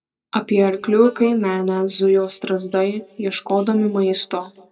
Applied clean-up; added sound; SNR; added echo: neural mask model DeepFilterNet 3.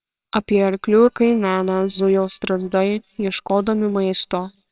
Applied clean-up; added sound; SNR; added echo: neural separator model SepFormer WHAMR!.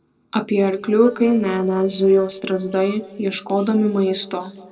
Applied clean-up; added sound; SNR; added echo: neural separator model SepFormer DNS4.